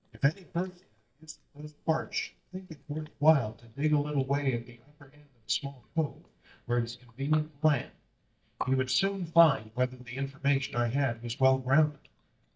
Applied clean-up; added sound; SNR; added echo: neural mask model DeepFilterNet 3.